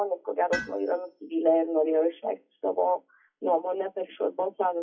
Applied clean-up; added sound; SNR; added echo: classical method WPE with log-MMSE.